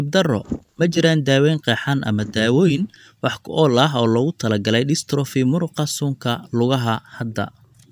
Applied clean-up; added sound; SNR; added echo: neural mask model DeepFilterNet 3.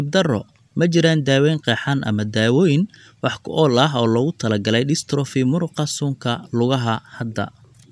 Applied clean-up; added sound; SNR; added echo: none; none; none; none.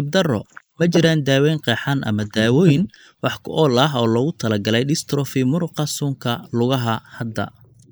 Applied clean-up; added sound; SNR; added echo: neural mask model Resemble Enhance denoiser.